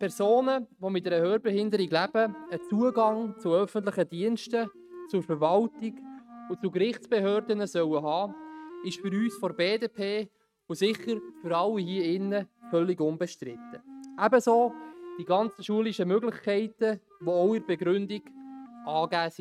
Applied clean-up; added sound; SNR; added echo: neural mask model RNNoise.